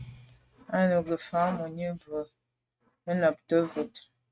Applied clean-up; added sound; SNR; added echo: neural mask model RNNoise.